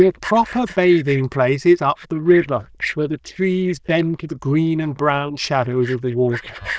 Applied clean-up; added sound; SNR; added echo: neural diffusion model UNIVERSE++.